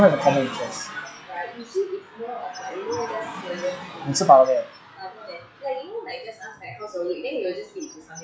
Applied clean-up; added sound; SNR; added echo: classical method log-MMSE.